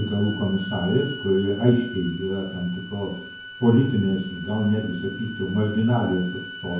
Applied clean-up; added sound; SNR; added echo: none; Bowed string instrument; 14 dB; reverberation time 0.9 s.